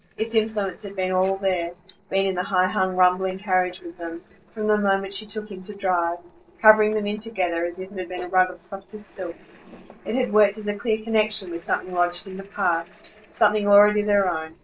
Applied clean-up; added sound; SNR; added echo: neural separator model SepFormer DNS4.